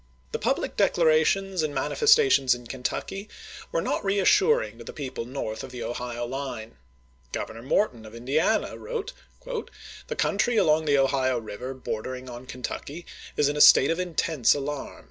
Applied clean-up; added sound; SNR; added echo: none; none; none; none.